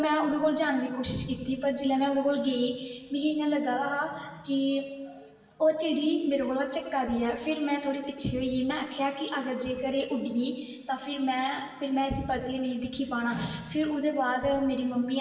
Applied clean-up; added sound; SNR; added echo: none; none; none; reverberation time 1.2 s.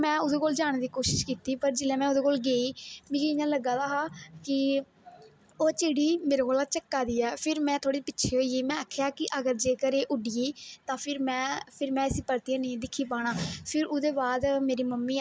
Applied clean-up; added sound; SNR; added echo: none; none; none; none.